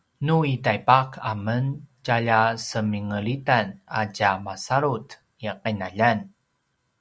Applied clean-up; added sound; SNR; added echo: none; none; none; none.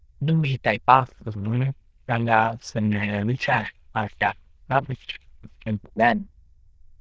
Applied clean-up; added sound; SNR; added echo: neural diffusion model UNIVERSE++.